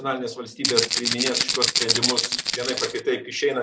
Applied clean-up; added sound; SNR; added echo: none; Rattle (instrument); -3 dB; none.